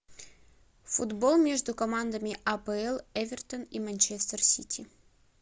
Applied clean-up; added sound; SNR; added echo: none; none; none; none.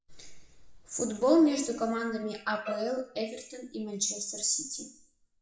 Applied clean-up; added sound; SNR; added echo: classical method WPE with log-MMSE.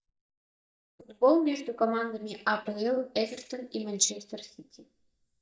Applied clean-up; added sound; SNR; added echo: neural mask model DeepFilterNet 3.